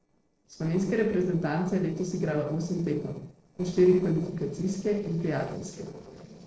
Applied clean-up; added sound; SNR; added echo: neural separator model SepFormer DNS4.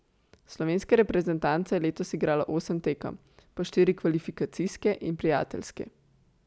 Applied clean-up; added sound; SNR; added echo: none; none; none; none.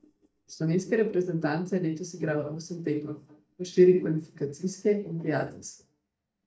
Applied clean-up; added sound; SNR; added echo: neural mask model DeepFilterNet 3.